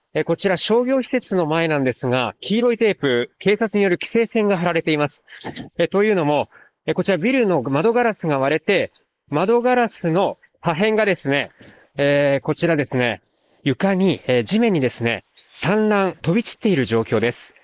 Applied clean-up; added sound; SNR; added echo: neural mask model Resemble Enhance denoiser.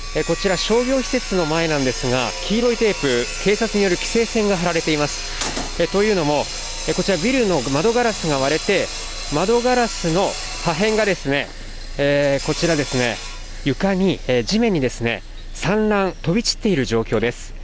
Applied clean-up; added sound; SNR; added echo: none; Sawing; 11 dB; none.